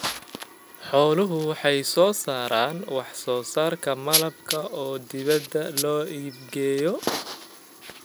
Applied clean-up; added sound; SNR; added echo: none; none; none; none.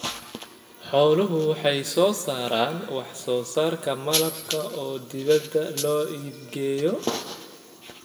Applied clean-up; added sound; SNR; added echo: none; none; none; reverberation time 1.4 s.